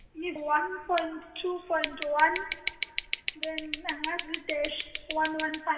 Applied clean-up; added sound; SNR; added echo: none; Scissors; 8 dB; reverberation time 2.6 s.